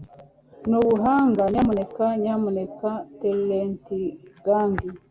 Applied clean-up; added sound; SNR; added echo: none; none; none; none.